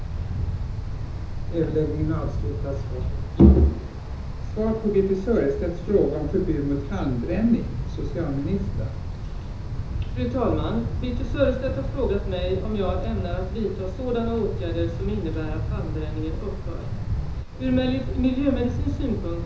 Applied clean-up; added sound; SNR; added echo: none; Wind; 3 dB; reverberation time 0.6 s.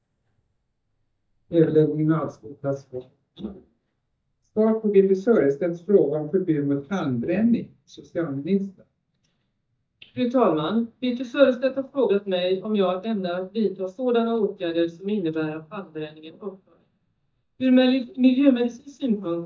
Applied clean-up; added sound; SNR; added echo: neural mask model DeepFilterNet 3.